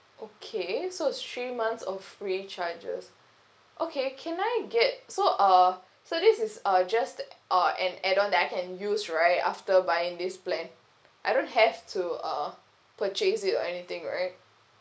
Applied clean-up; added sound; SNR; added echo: none; none; none; none.